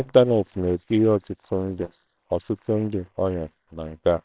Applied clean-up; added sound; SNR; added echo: neural separator model SepFormer WHAMR!.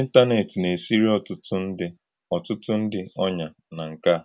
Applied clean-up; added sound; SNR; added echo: none; none; none; none.